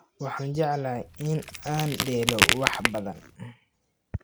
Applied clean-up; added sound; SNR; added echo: none; Crack; -2 dB; none.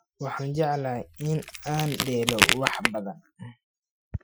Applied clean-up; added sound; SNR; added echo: classical method Wiener filter.